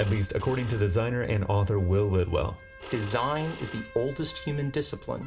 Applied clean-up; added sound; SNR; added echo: none; Telephone; 14 dB; reverberation time 0.4 s.